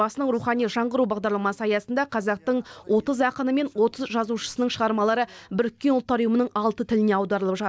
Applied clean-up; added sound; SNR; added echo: none; none; none; none.